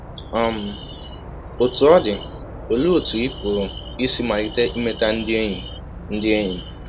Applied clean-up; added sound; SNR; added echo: none; Insect / Frog; 13 dB; none.